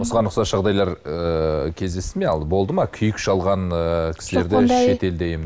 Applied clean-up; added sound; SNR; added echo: none; none; none; none.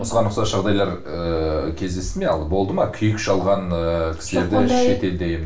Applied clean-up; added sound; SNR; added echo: none; none; none; reverberation time 0.3 s.